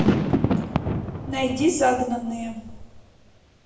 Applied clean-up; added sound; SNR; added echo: none; Fireworks; -1 dB; reverberation time 0.8 s.